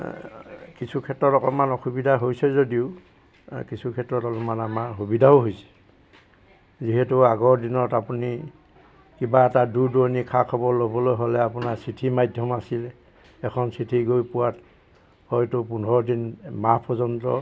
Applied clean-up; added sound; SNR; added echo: none; none; none; none.